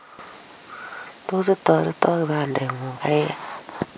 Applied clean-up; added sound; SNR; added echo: none; none; none; none.